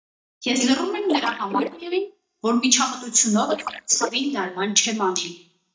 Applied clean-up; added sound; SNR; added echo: neural mask model DeepFilterNet 3.